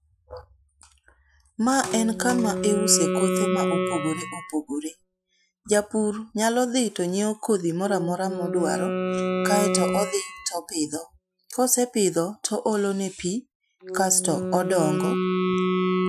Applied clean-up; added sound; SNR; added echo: classical method Wiener filter.